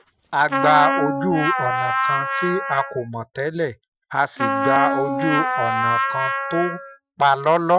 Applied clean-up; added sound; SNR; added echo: classical method Wiener filter.